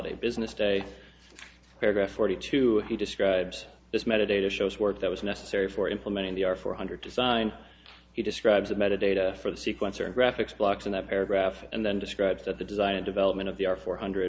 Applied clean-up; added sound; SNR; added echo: none; none; none; none.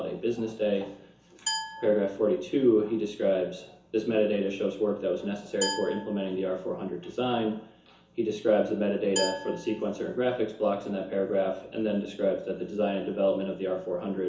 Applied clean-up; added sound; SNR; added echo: none; Glass; 10 dB; reverberation time 0.7 s.